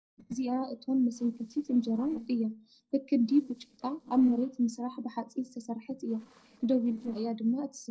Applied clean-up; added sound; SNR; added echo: neural separator model SepFormer DNS4.